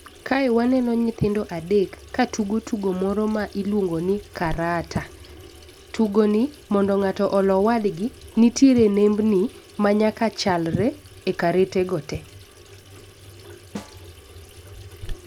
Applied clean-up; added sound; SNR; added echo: none; Snare drum + Sink (filling or washing) / Water tap, faucet; 20 dB; none.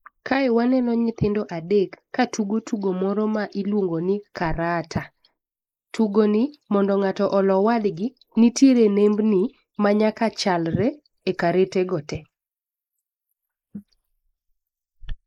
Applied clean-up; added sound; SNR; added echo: neural mask model Resemble Enhance denoiser.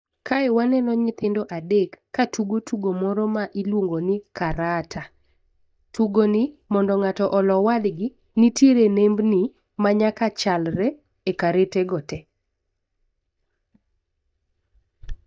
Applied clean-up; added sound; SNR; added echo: neural mask model DeepFilterNet 3.